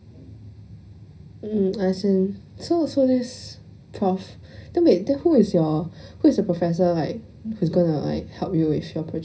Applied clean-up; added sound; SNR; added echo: none; none; none; reverberation time 0.5 s.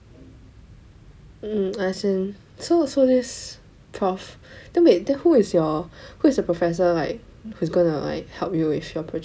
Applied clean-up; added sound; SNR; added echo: none; none; none; none.